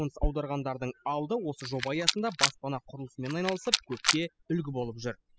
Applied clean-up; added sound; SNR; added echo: classical method spectral subtraction.